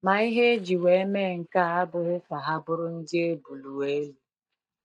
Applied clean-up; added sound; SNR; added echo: neural mask model DeepFilterNet 3.